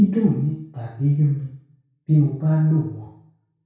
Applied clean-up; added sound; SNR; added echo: none; none; none; reverberation time 0.6 s.